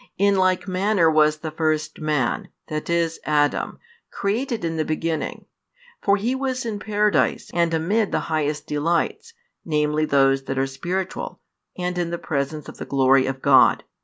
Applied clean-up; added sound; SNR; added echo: none; none; none; none.